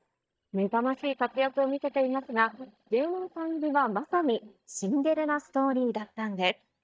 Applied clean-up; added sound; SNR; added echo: neural mask model DeepFilterNet 3.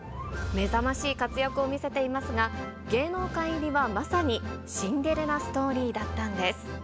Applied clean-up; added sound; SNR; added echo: none; none; none; none.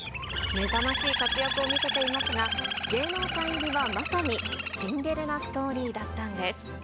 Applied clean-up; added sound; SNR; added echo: none; Bird; 1 dB; none.